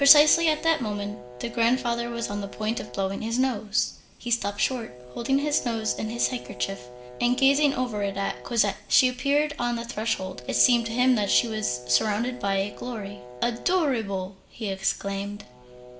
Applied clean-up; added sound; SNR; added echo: none; Brass instrument; 17 dB; reverberation time 0.4 s.